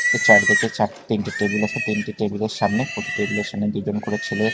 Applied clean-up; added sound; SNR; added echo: none; Livestock, farm animals, working animals; 2 dB; none.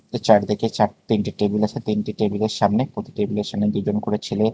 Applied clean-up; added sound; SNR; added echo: none; none; none; none.